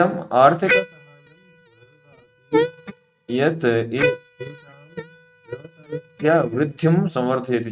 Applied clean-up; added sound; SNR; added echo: neural mask model RNNoise.